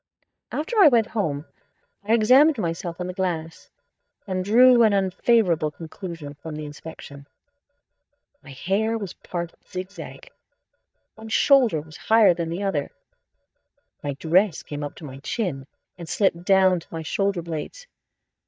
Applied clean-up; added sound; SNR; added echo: neural mask model DeepFilterNet 3.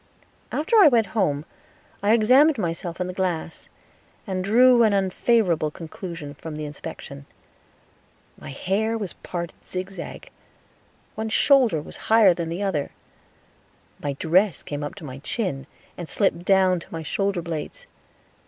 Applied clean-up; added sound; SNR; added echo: none; none; none; none.